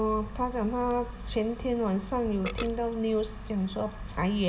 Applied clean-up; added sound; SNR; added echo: none; Burping, eructation; 18 dB; reverberation time 0.7 s.